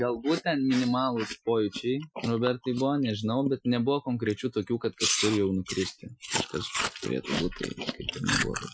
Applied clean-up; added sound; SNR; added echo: classical method Wiener filter.